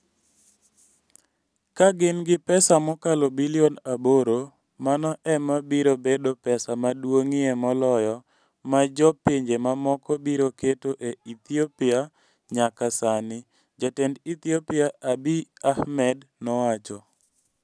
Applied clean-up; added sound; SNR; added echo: none; none; none; none.